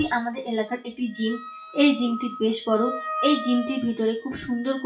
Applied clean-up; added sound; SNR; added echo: classical method WPE with log-MMSE.